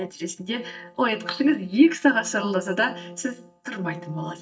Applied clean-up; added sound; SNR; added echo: neural mask model DeepFilterNet 3.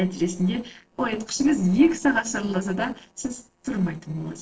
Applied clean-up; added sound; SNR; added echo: neural separator model SepFormer DNS4.